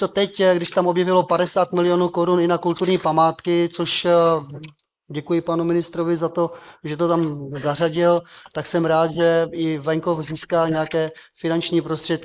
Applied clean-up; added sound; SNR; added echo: neural mask model Resemble Enhance denoiser.